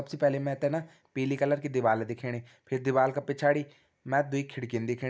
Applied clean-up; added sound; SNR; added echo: none; none; none; none.